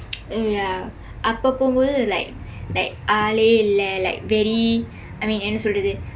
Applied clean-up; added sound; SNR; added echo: none; none; none; none.